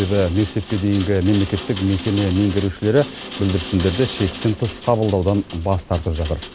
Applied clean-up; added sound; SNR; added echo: none; Rain; 14 dB; none.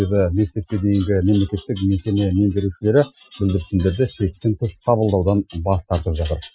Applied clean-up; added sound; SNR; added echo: classical method Wiener filter.